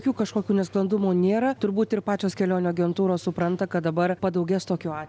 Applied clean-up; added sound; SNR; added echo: none; none; none; none.